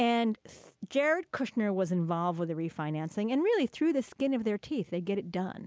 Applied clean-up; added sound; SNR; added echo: none; none; none; none.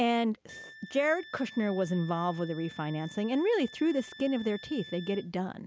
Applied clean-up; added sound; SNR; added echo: none; Wind instrument, woodwind instrument; 19 dB; none.